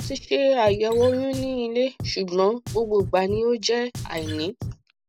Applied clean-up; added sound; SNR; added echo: none; Acoustic guitar + Drum; 13 dB; none.